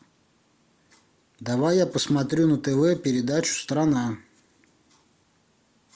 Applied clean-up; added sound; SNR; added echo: none; none; none; none.